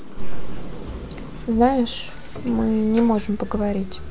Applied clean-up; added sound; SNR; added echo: none; Sliding door; 19 dB; none.